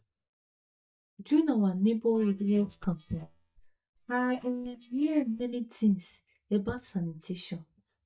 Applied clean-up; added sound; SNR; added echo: neural mask model DeepFilterNet 3.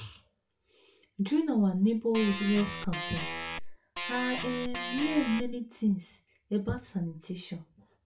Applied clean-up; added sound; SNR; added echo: none; Organ; 5 dB; reverberation time 0.2 s.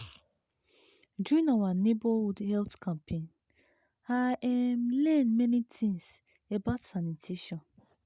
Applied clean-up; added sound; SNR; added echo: none; none; none; none.